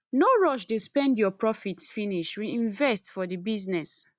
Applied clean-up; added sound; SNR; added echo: none; none; none; none.